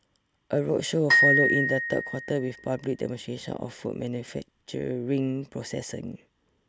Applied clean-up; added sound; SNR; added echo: none; Glockenspiel; -2 dB; none.